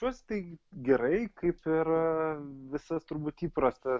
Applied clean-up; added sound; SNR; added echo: none; none; none; none.